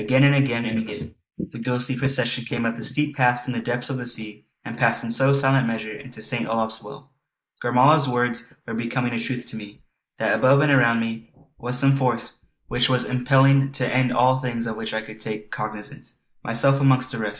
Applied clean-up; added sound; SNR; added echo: neural mask model Resemble Enhance denoiser.